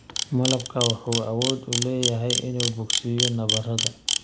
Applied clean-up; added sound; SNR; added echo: none; Camera; 1 dB; none.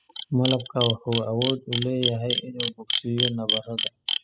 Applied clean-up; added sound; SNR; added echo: classical method spectral subtraction.